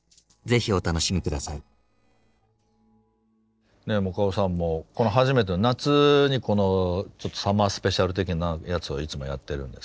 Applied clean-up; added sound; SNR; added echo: neural separator model SepFormer DNS4.